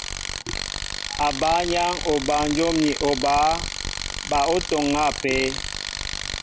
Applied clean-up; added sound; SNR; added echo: none; Tools; 6 dB; none.